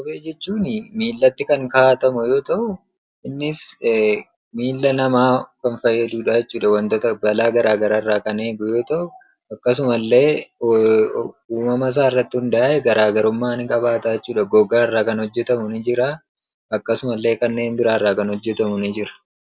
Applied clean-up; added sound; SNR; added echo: none; none; none; none.